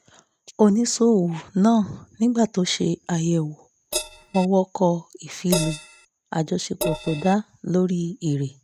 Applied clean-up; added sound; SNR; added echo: neural mask model RNNoise.